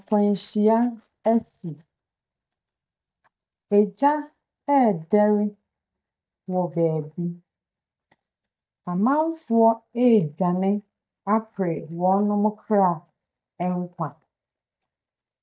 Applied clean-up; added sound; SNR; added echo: neural mask model DeepFilterNet 3.